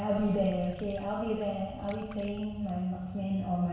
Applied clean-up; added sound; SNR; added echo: none; Water / Liquid; 18 dB; reverberation time 1.1 s.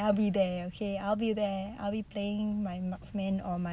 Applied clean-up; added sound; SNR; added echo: none; none; none; none.